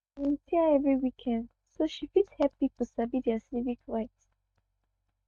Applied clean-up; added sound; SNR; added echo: neural mask model RNNoise.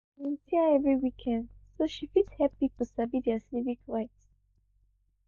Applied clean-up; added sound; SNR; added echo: neural mask model DeepFilterNet 3.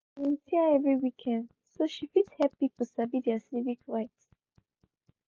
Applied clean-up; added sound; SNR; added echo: none; none; none; none.